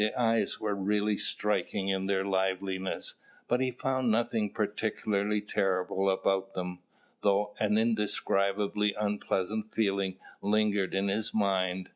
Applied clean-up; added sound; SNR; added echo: none; none; none; none.